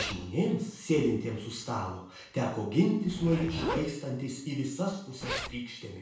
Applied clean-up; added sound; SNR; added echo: none; Zipper (clothing); 10 dB; reverberation time 0.7 s.